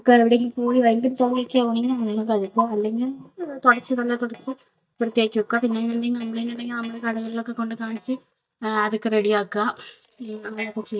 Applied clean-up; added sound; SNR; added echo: neural mask model DeepFilterNet 3.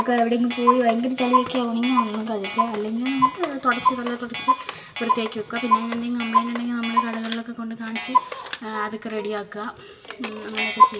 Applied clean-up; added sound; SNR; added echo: none; Clock; 0 dB; reverberation time 0.7 s.